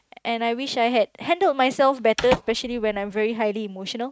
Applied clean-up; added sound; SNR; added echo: neural mask model RNNoise.